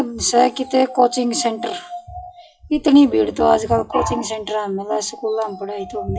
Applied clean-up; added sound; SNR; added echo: classical method WPE with log-MMSE.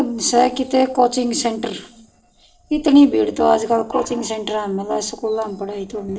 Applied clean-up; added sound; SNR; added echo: neural separator model SepFormer DNS4.